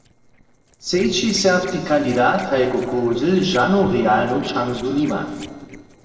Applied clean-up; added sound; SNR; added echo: neural separator model SepFormer DNS4.